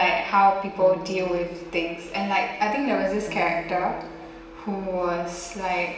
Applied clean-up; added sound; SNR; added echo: none; Electric guitar; 17 dB; reverberation time 1.1 s.